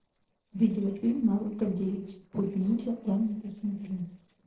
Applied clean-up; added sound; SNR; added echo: neural separator model SepFormer DNS4.